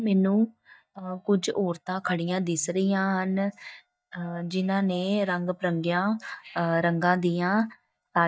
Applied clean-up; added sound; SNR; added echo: neural mask model DeepFilterNet 3.